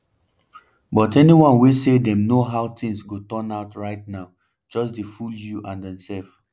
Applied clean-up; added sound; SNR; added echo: none; none; none; none.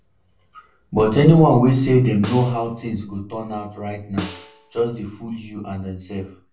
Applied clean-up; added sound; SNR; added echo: none; Snare drum; 15 dB; reverberation time 0.4 s.